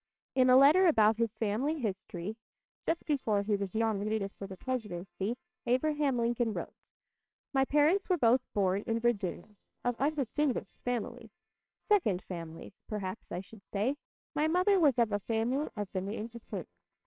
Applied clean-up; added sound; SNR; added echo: neural separator model SepFormer WHAMR!.